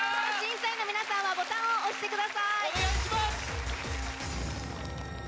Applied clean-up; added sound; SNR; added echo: none; Bowed string instrument; 17 dB; none.